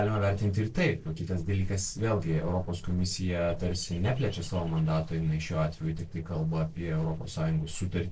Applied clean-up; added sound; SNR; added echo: neural separator model SepFormer DNS4.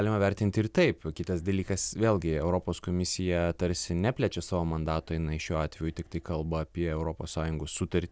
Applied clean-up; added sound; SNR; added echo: none; none; none; none.